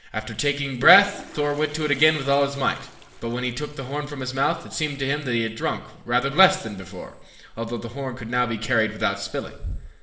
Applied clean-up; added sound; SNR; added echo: none; Toilet flush; 19 dB; reverberation time 0.9 s.